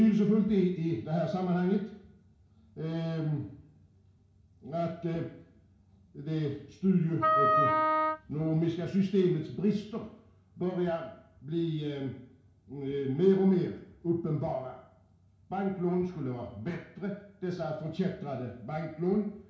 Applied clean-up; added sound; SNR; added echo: none; Wind instrument, woodwind instrument; -4 dB; reverberation time 0.6 s.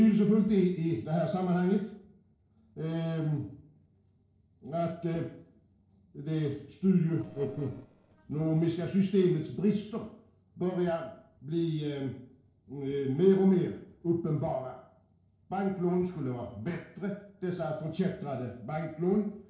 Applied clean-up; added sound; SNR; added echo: neural separator model SepFormer DNS4.